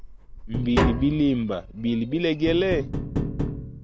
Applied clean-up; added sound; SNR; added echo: none; Tap; 4 dB; none.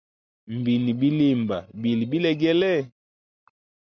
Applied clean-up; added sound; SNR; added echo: none; none; none; none.